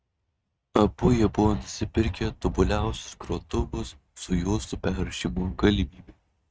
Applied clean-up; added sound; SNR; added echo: neural mask model RNNoise.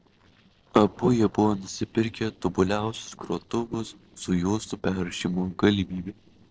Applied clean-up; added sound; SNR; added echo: neural separator model SepFormer DNS4.